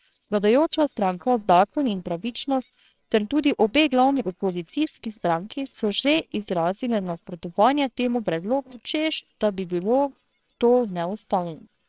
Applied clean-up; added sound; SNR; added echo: neural separator model SepFormer WHAMR!.